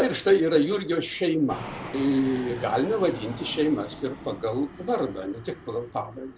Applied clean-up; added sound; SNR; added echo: none; Fixed-wing aircraft, airplane; 15 dB; none.